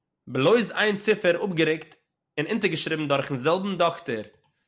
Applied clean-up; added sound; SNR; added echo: none; none; none; none.